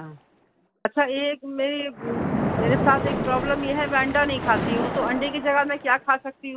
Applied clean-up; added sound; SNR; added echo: none; Splash, splatter; 4 dB; none.